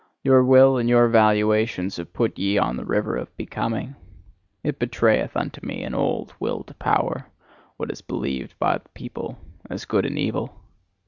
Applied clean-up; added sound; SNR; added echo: none; none; none; none.